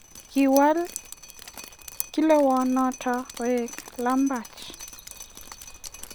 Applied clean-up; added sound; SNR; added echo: none; Drip; 15 dB; none.